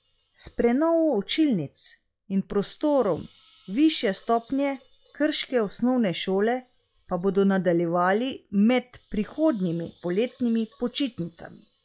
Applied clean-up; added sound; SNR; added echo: classical method log-MMSE.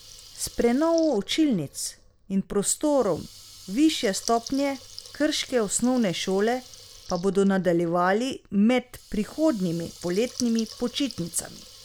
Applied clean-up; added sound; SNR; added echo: none; Water tap, faucet / Liquid; 19 dB; none.